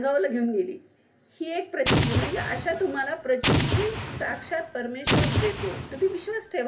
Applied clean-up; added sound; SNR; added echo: none; Explosion; -2 dB; reverberation time 0.3 s.